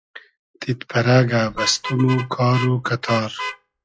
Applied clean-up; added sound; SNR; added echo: classical method log-MMSE.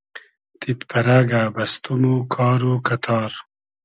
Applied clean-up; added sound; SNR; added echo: none; none; none; none.